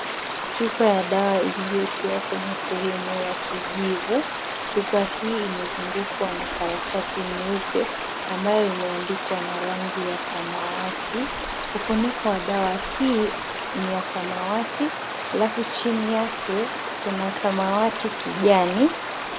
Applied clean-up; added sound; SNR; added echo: none; Stream; 4 dB; none.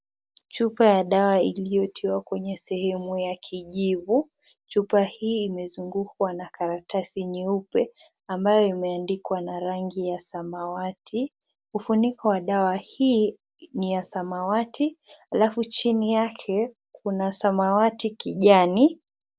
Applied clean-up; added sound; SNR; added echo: none; none; none; none.